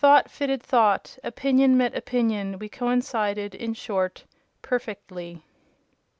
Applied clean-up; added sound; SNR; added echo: none; none; none; none.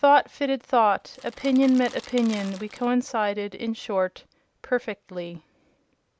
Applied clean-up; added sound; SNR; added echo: none; Crackle; 19 dB; none.